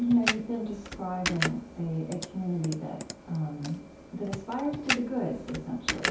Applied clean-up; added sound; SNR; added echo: none; Computer keyboard; 4 dB; reverberation time 0.6 s.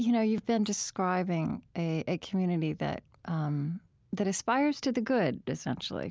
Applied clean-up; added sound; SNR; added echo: none; none; none; none.